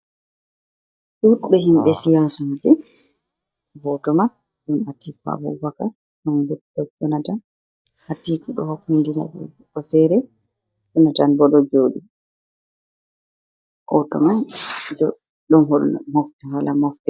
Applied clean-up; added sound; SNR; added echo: neural mask model DeepFilterNet 3.